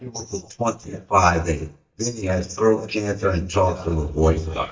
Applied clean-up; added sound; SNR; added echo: neural mask model DeepFilterNet 3.